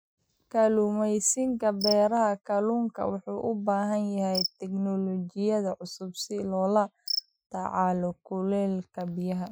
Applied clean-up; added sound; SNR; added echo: classical method Wiener filter.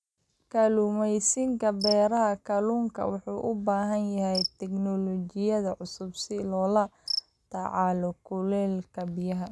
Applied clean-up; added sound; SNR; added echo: none; Cricket; 13 dB; none.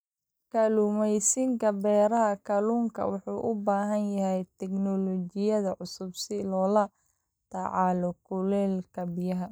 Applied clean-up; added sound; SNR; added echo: neural mask model DeepFilterNet 3.